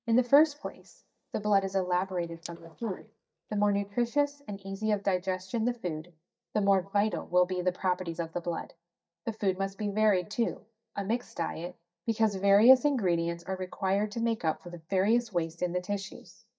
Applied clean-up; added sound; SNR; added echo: neural mask model DeepFilterNet 3.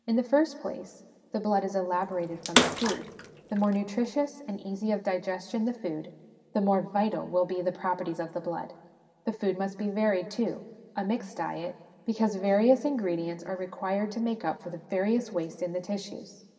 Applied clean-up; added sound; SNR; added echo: none; Bathtub (filling or washing) / Water / Splash, splatter; 1 dB; reverberation time 1.7 s.